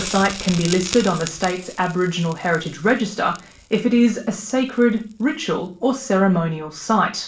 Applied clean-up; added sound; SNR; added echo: none; Crackle; 16 dB; reverberation time 0.3 s.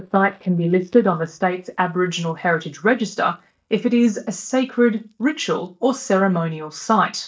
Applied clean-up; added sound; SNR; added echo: neural mask model DeepFilterNet 3.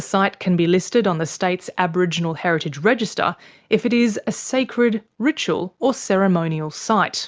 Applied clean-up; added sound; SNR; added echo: none; none; none; none.